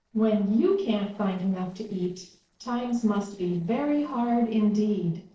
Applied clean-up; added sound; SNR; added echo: neural separator model SepFormer DNS4.